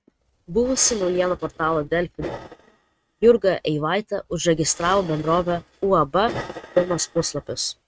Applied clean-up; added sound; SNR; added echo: neural mask model RNNoise.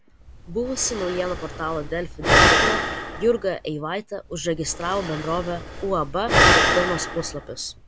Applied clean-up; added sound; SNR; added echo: none; Breathing; -3 dB; none.